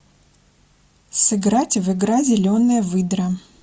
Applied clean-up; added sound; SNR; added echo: none; none; none; none.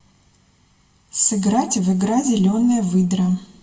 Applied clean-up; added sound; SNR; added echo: none; none; none; reverberation time 0.6 s.